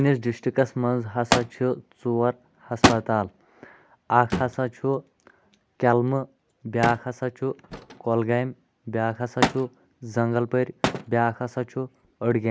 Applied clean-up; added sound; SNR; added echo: none; Thump, thud; 6 dB; none.